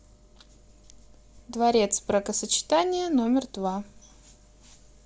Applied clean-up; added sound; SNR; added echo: none; none; none; none.